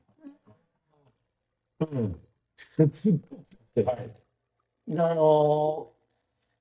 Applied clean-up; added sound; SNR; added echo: neural mask model DeepFilterNet 3.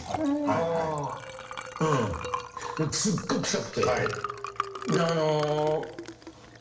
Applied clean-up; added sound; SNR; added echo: none; Liquid; 8 dB; reverberation time 0.7 s.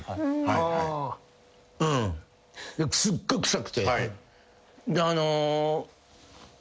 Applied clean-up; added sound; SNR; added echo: none; none; none; none.